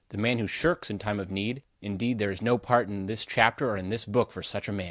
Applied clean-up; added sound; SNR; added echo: none; none; none; none.